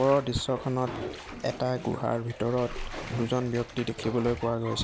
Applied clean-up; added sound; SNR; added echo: none; Bathtub (filling or washing); 11 dB; none.